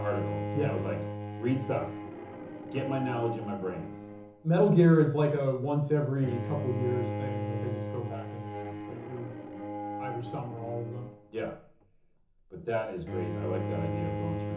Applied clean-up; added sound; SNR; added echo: none; Bowed string instrument; 6 dB; reverberation time 0.7 s.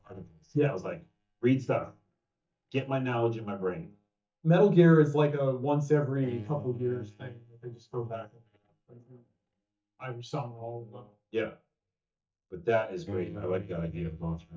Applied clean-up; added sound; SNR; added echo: neural mask model DeepFilterNet 3.